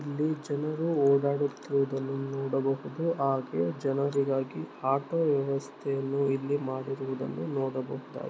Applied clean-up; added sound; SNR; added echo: none; none; none; none.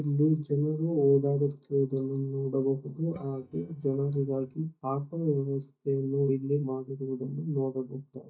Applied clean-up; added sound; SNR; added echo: neural mask model DeepFilterNet 3.